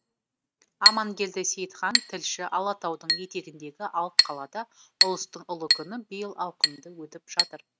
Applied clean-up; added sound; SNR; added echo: neural mask model RNNoise.